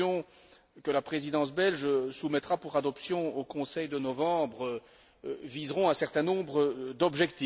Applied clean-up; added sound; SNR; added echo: none; none; none; none.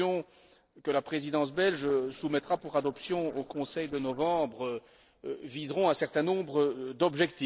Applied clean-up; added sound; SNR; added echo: neural separator model SepFormer DNS4.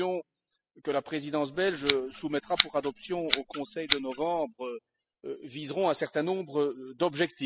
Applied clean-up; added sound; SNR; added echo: classical method spectral subtraction.